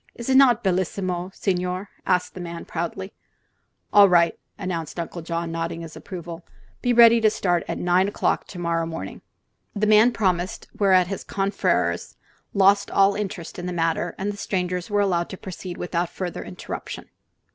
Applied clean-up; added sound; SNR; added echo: none; none; none; none.